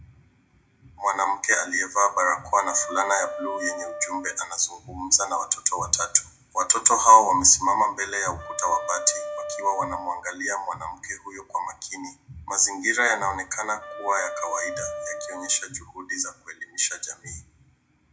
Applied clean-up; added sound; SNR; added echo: none; Wind instrument, woodwind instrument; 11 dB; reverberation time 0.2 s.